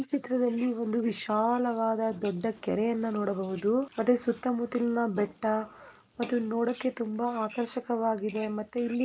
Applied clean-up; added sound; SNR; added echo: neural mask model Resemble Enhance denoiser.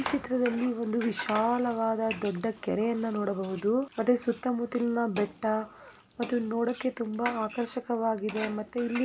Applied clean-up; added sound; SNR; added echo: none; Frying (food); 14 dB; none.